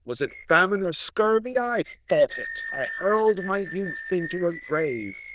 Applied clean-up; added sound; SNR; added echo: neural diffusion model UNIVERSE++.